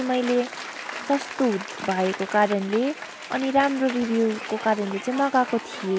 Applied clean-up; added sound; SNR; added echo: none; Applause / Cheering; 11 dB; none.